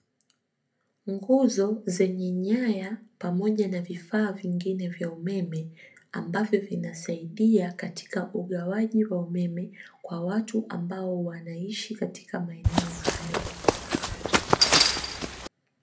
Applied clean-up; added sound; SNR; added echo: none; Run; -4 dB; reverberation time 0.3 s.